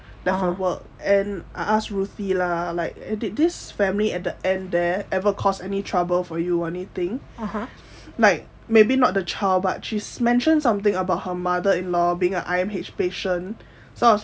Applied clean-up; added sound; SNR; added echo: none; none; none; none.